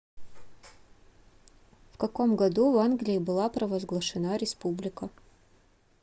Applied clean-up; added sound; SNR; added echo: none; none; none; none.